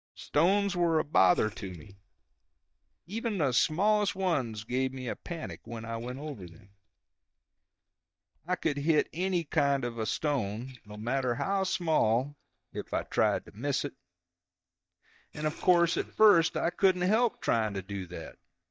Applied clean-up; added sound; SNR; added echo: neural mask model DeepFilterNet 3.